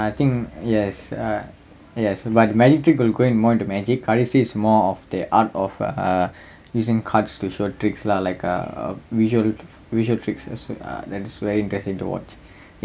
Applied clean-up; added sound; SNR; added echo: none; none; none; none.